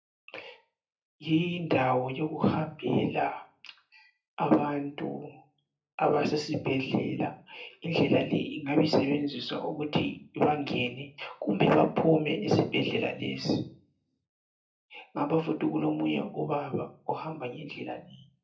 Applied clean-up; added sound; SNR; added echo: none; none; none; reverberation time 0.3 s.